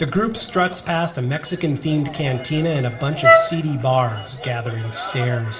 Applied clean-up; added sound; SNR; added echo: none; Wind instrument, woodwind instrument; -5 dB; reverberation time 0.7 s.